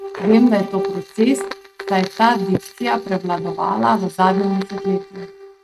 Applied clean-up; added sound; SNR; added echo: neural mask model RNNoise.